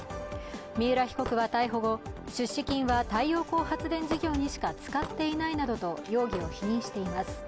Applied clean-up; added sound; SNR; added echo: none; Wood + Hammer / Wood; 14 dB; none.